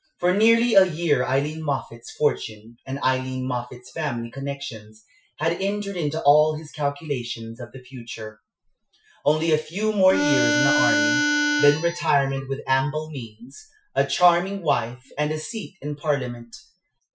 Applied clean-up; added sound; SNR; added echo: classical method Wiener filter.